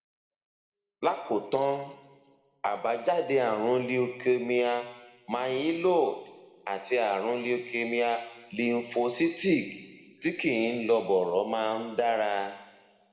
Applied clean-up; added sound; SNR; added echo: none; none; none; reverberation time 1.3 s.